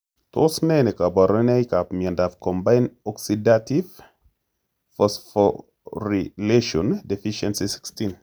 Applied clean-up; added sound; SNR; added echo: none; none; none; none.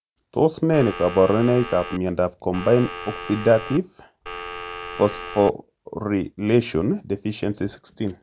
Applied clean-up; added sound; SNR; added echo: none; Telephone; 11 dB; none.